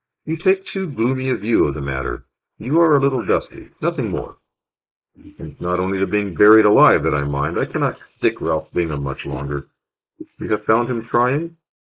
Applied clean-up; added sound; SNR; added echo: neural mask model Resemble Enhance denoiser.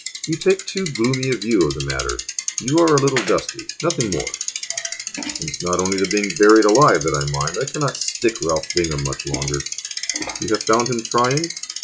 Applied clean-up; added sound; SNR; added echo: classical method log-MMSE.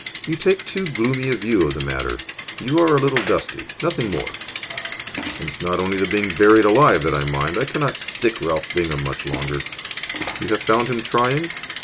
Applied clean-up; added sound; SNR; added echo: none; Bicycle; 4 dB; none.